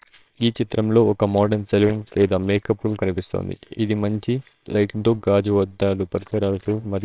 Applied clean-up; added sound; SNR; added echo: neural separator model SepFormer WHAMR!.